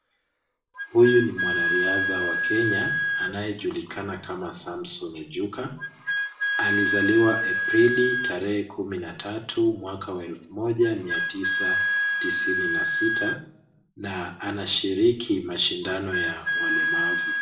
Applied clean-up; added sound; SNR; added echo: none; Wind instrument, woodwind instrument; 1 dB; reverberation time 0.5 s.